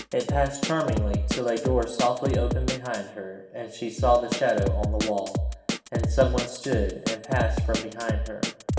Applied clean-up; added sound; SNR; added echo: none; Drum kit; 1 dB; reverberation time 1.0 s.